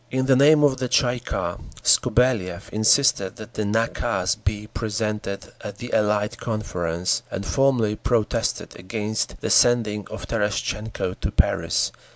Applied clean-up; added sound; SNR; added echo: none; none; none; none.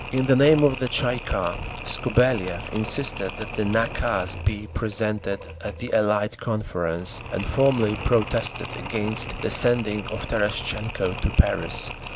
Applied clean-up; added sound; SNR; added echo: none; Mechanisms; 11 dB; none.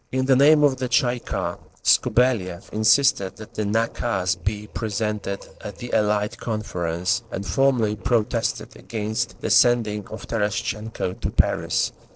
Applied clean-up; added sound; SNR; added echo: neural separator model SepFormer DNS4.